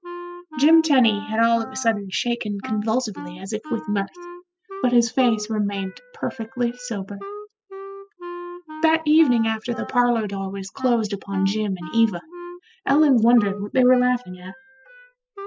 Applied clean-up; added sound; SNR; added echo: classical method spectral subtraction.